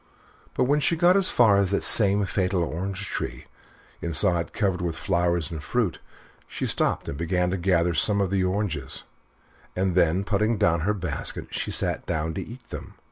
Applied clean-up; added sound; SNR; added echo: none; none; none; none.